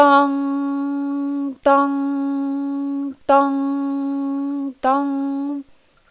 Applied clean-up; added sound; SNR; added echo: none; none; none; none.